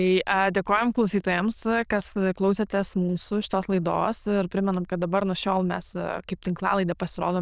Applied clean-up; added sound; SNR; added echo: neural diffusion model UNIVERSE++.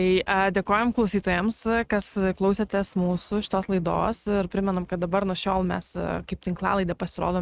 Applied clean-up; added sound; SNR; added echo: neural mask model RNNoise.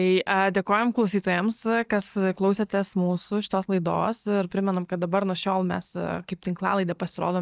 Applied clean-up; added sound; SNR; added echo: neural mask model DeepFilterNet 3.